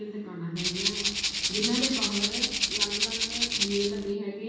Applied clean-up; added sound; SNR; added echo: none; Rattle (instrument); -4 dB; reverberation time 1.2 s.